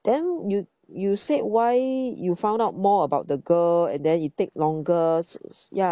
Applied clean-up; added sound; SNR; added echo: none; none; none; none.